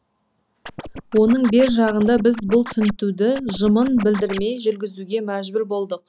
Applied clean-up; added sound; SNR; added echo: none; Scratching (performance technique); 14 dB; none.